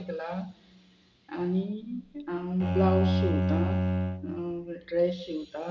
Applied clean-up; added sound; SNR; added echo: none; Bowed string instrument; -3 dB; none.